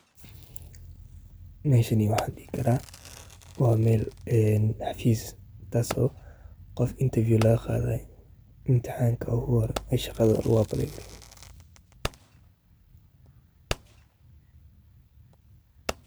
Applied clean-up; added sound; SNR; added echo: none; Fireworks; 16 dB; none.